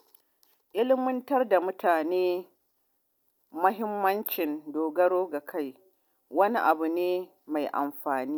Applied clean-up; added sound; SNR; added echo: none; none; none; none.